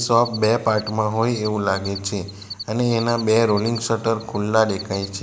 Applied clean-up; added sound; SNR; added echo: none; Cricket; 17 dB; none.